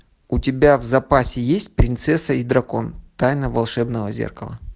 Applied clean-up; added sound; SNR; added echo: none; none; none; none.